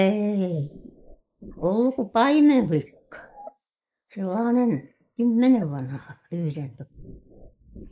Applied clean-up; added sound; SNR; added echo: neural mask model Resemble Enhance denoiser.